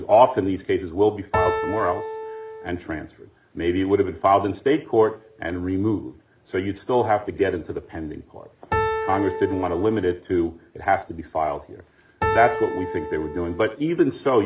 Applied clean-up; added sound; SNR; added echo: none; Piano; 4 dB; none.